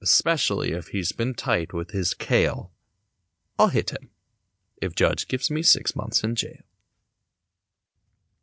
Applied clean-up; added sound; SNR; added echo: none; none; none; none.